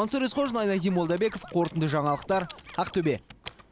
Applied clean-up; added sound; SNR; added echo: none; Scratching (performance technique) + Computer keyboard; 19 dB; none.